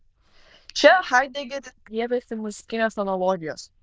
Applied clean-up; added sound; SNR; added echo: neural diffusion model UNIVERSE++.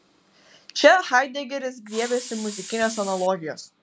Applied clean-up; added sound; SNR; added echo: none; Hiss; 14 dB; none.